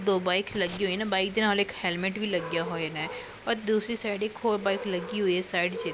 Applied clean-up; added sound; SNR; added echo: none; none; none; none.